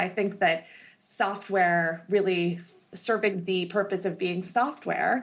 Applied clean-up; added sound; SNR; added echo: none; none; none; none.